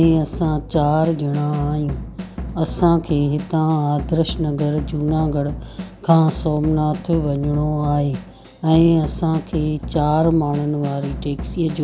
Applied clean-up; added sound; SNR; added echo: none; Drum / Drum kit; 11 dB; none.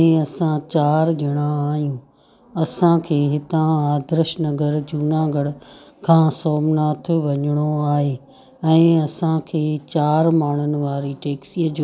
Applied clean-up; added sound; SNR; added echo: none; none; none; none.